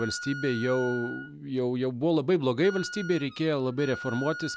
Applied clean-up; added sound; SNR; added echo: none; Wind instrument, woodwind instrument; 13 dB; none.